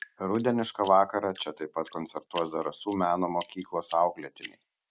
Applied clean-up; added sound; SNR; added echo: none; Drip; 20 dB; none.